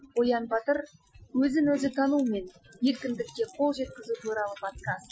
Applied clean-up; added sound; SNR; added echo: classical method Wiener filter.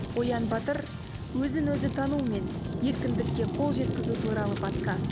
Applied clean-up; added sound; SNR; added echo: none; Fire; 1 dB; none.